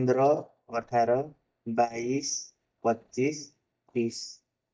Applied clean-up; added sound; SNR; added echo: neural mask model DeepFilterNet 3.